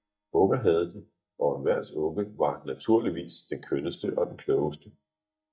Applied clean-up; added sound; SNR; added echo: neural mask model DeepFilterNet 3.